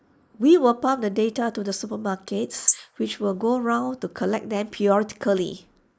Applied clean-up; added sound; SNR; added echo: neural mask model Resemble Enhance denoiser.